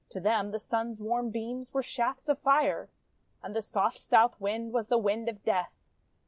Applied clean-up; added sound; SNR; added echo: none; none; none; none.